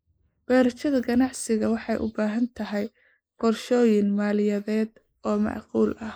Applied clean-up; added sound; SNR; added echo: neural mask model Resemble Enhance denoiser.